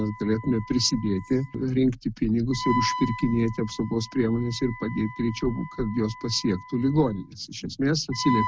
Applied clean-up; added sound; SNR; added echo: none; Wind instrument, woodwind instrument; 11 dB; none.